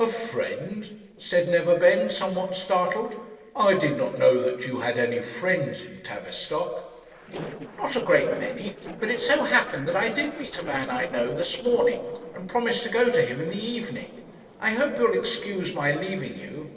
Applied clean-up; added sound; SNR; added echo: neural separator model SepFormer DNS4.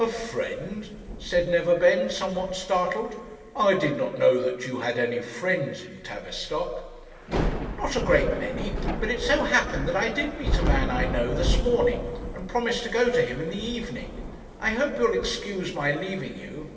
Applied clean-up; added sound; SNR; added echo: none; Thunder / Rain; 6 dB; reverberation time 2.6 s.